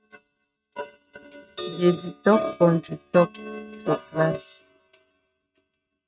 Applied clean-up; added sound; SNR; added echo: neural mask model RNNoise.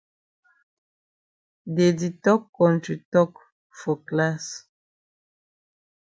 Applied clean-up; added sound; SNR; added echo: none; none; none; none.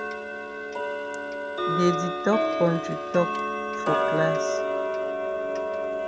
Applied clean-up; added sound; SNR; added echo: none; Tick-tock; -2 dB; none.